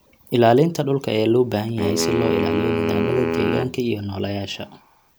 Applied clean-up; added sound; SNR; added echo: none; Wind instrument, woodwind instrument; 4 dB; none.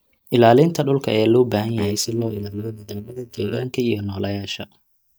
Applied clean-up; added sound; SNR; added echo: neural mask model DeepFilterNet 3.